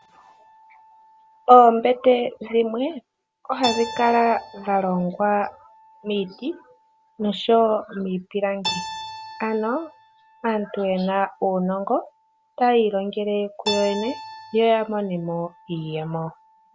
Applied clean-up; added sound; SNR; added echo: none; Keyboard (musical); 15 dB; none.